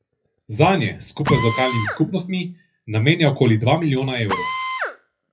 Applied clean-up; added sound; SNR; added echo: classical method WPE with log-MMSE.